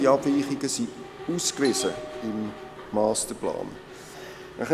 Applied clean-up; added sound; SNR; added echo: none; Mechanisms + Bell; 12 dB; none.